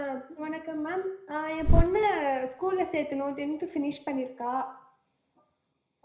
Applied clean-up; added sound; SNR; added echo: none; Bird; -3 dB; reverberation time 0.5 s.